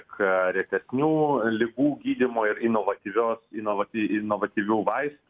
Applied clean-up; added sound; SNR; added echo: none; none; none; none.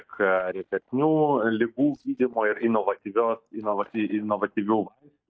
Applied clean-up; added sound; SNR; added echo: neural mask model DeepFilterNet 3.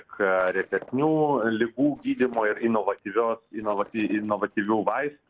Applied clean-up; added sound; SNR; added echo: neural separator model SepFormer DNS4.